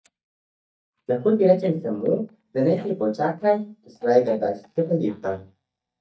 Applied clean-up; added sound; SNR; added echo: neural mask model DeepFilterNet 3.